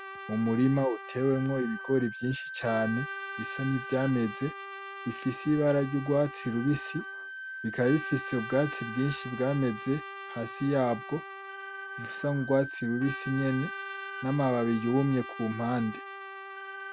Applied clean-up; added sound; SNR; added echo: none; Trumpet + Wind instrument, woodwind instrument; 10 dB; none.